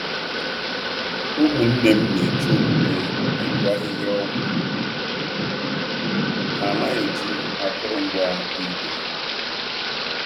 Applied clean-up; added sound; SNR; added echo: none; Thunder / Rain; -2 dB; none.